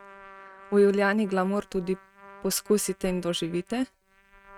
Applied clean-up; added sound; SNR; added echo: neural mask model RNNoise.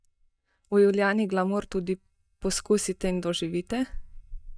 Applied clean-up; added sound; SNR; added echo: neural mask model DeepFilterNet 3.